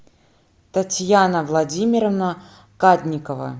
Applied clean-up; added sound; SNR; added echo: none; none; none; none.